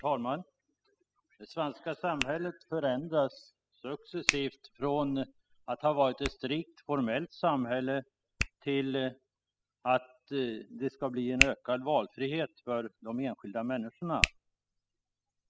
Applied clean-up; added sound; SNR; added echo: classical method spectral subtraction.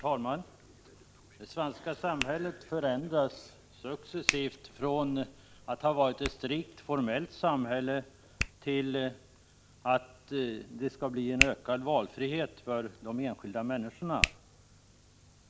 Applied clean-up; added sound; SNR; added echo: none; Hands; 7 dB; none.